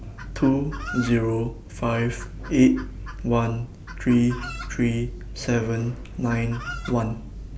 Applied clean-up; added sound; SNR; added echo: none; Chicken, rooster; 18 dB; none.